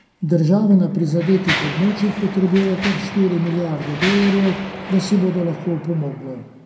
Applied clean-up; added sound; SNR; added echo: none; Mechanisms; 11 dB; reverberation time 0.2 s.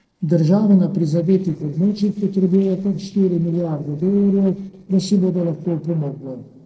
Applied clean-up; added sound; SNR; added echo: neural separator model SepFormer DNS4.